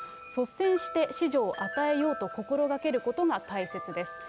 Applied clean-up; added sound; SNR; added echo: none; Wind chime; 12 dB; none.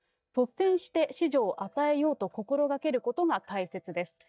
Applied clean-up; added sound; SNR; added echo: neural mask model DeepFilterNet 3.